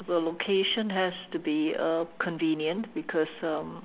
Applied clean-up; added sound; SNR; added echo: none; none; none; none.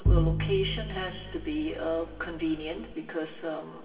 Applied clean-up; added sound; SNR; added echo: none; Bowed string instrument; -3 dB; reverberation time 2.8 s.